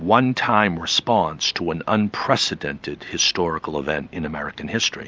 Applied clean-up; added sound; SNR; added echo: none; none; none; none.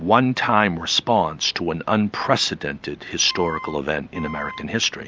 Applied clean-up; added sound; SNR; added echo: none; Wind instrument, woodwind instrument; 15 dB; none.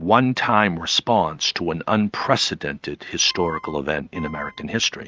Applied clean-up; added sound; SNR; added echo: neural mask model RNNoise.